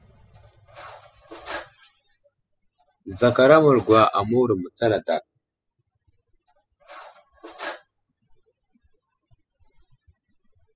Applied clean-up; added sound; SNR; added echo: classical method spectral subtraction.